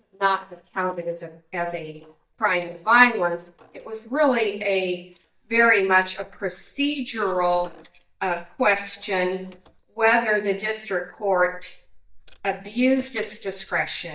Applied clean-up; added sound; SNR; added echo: neural mask model DeepFilterNet 3.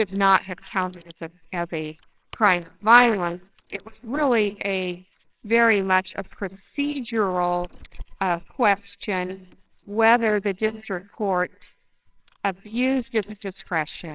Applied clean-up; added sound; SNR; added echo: neural separator model SepFormer WHAMR!.